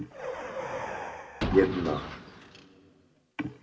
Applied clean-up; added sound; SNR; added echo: none; Car; 4 dB; reverberation time 1.3 s.